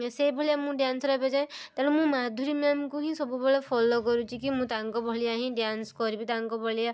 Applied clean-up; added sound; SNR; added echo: none; none; none; none.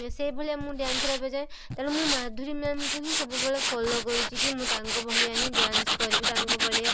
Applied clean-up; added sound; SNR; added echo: none; Tools; -3 dB; none.